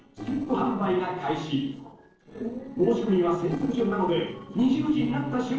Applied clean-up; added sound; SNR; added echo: neural separator model SepFormer DNS4.